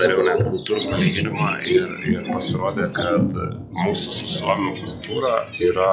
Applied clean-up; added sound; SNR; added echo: classical method log-MMSE.